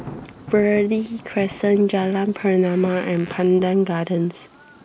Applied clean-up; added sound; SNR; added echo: none; Thunder; 20 dB; none.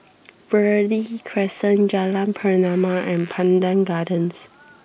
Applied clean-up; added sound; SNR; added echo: none; none; none; none.